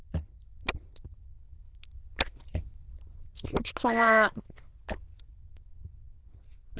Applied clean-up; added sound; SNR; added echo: neural diffusion model UNIVERSE++.